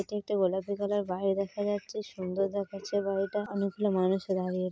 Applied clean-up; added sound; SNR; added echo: none; none; none; none.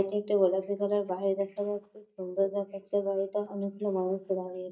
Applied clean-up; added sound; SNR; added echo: neural mask model DeepFilterNet 3.